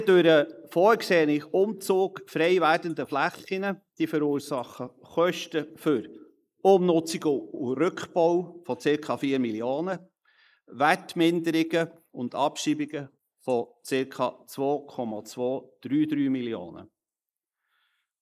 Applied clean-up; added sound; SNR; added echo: neural mask model Resemble Enhance denoiser.